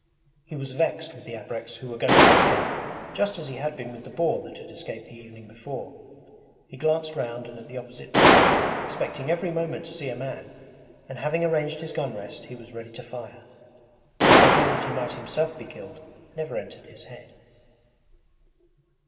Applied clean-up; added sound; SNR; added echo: none; Gunshot, gunfire; -4 dB; reverberation time 2.3 s.